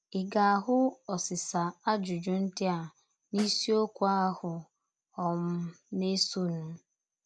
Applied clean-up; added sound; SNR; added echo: none; Snare drum; 15 dB; none.